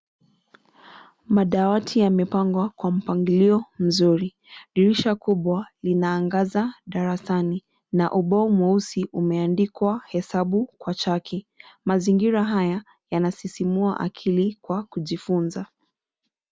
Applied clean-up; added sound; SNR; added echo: none; none; none; none.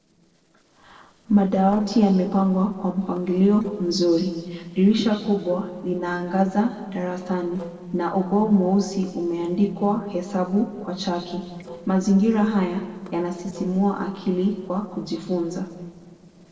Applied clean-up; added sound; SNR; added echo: neural separator model SepFormer DNS4.